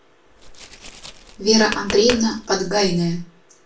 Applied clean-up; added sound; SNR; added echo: none; Tap; 12 dB; reverberation time 0.3 s.